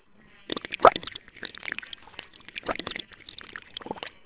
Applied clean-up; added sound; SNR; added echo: neural separator model SepFormer WHAMR!.